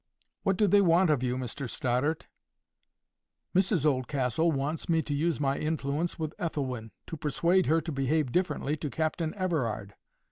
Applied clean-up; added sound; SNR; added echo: none; none; none; none.